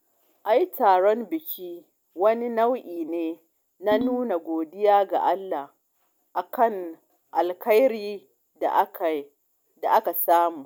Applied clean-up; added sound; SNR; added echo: none; Ringtone; 7 dB; none.